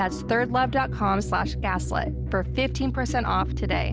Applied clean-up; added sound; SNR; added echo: none; none; none; none.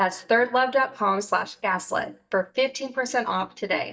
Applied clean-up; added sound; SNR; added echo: neural mask model DeepFilterNet 3.